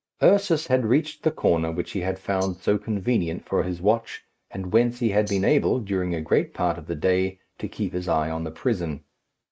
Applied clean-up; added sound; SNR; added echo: neural mask model RNNoise.